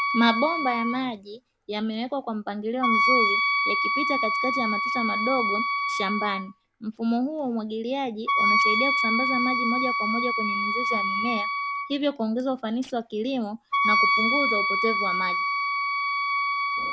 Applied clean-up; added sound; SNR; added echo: none; Wind instrument, woodwind instrument; -3 dB; none.